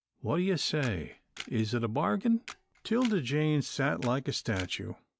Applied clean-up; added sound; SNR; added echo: none; Camera; 19 dB; none.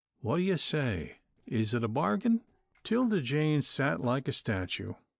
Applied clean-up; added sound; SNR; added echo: neural separator model SepFormer DNS4.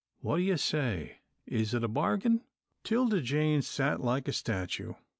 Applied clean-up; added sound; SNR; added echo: none; none; none; none.